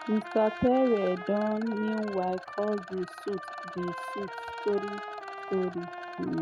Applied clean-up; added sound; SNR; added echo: none; Rattle + Trumpet; 10 dB; none.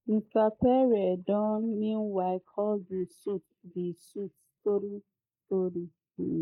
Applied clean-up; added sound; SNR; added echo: neural mask model Resemble Enhance denoiser.